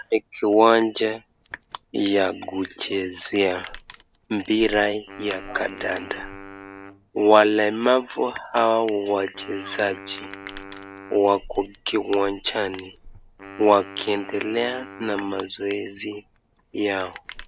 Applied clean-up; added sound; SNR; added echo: none; Crushing + Wind instrument, woodwind instrument; 17 dB; none.